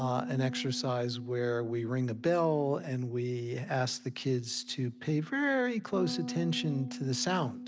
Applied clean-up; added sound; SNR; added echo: none; Bass guitar; 11 dB; none.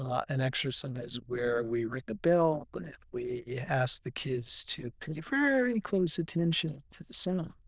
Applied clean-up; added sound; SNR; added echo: neural diffusion model UNIVERSE++.